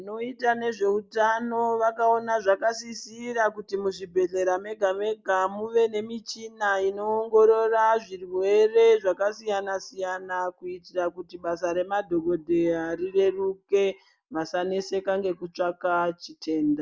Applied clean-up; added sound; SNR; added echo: none; none; none; none.